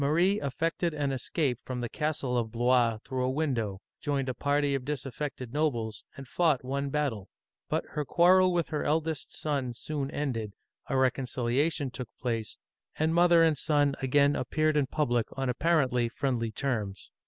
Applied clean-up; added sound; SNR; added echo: none; none; none; none.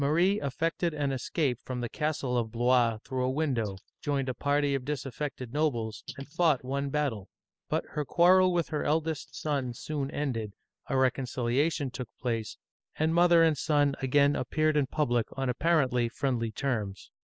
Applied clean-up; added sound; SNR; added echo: neural mask model Resemble Enhance denoiser.